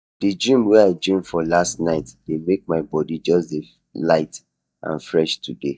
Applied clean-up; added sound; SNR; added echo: neural mask model DeepFilterNet 3.